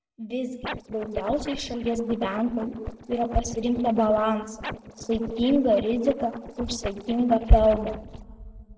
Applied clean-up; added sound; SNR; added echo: neural separator model SepFormer DNS4.